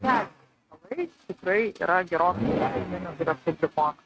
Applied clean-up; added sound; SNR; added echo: neural mask model RNNoise.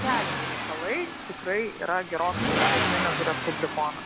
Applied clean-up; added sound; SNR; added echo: none; Accelerating, revving, vroom; -2 dB; none.